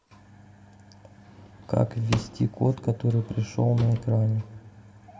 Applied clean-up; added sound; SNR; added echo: none; Drawer open or close / Wood; 15 dB; reverberation time 1.0 s.